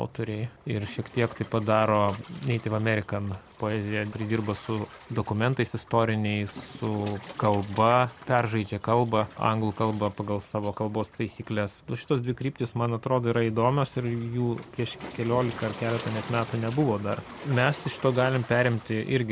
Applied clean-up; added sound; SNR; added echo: none; Waves, surf; 18 dB; none.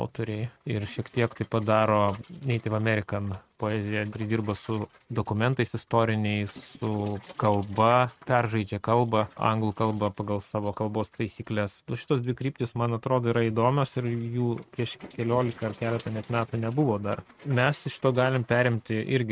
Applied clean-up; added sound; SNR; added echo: neural mask model RNNoise.